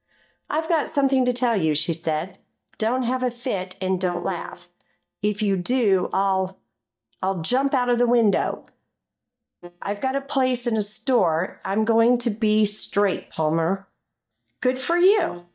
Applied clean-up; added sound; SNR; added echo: neural mask model DeepFilterNet 3.